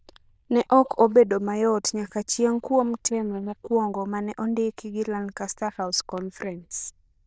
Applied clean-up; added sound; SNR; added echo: neural diffusion model UNIVERSE++.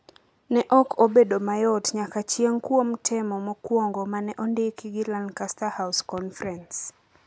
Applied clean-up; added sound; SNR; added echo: none; none; none; none.